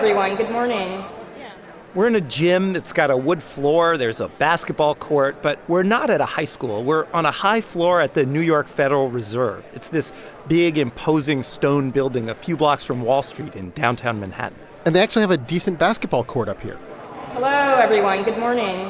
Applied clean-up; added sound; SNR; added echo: none; none; none; none.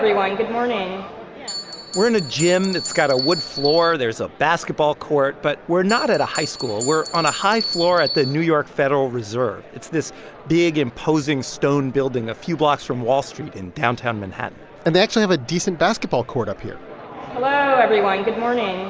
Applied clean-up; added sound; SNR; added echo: none; Bell; 8 dB; none.